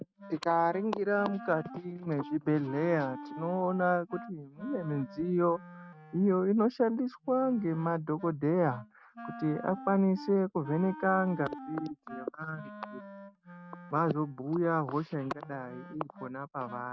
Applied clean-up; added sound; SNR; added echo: neural mask model RNNoise.